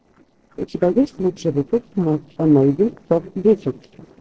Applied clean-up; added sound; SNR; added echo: neural separator model SepFormer DNS4.